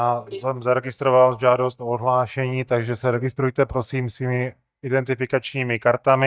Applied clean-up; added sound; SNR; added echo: neural mask model DeepFilterNet 3.